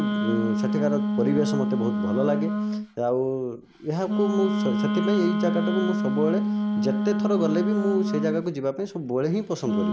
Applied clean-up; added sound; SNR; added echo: none; Wind instrument, woodwind instrument; -1 dB; none.